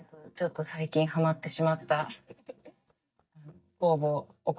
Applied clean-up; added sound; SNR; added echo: neural mask model DeepFilterNet 3.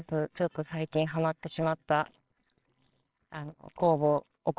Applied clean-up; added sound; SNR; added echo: neural separator model SepFormer WHAMR!.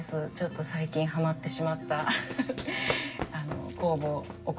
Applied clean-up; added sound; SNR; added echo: none; Run; 12 dB; reverberation time 0.4 s.